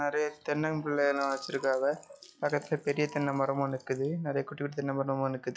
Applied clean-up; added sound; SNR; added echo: classical method log-MMSE.